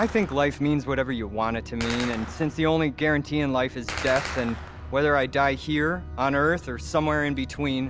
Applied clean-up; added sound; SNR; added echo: none; Gunshot, gunfire; 15 dB; none.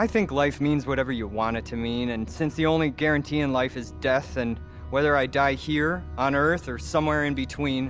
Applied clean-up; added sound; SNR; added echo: none; none; none; none.